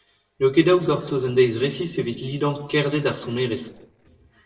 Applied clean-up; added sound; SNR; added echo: neural separator model SepFormer DNS4.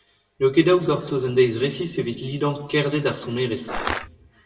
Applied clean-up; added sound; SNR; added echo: none; Crushing; 4 dB; reverberation time 1.2 s.